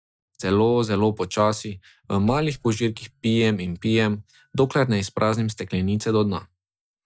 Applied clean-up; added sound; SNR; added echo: neural mask model DeepFilterNet 3.